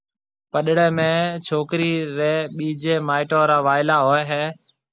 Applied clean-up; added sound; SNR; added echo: none; none; none; none.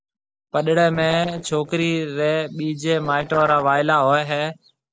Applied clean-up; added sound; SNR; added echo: neural separator model SepFormer DNS4.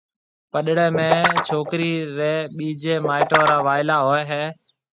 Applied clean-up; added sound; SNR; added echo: neural mask model RNNoise.